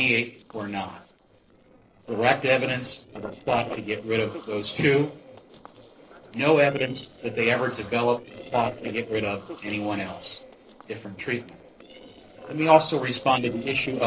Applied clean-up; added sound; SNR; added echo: neural separator model SepFormer DNS4.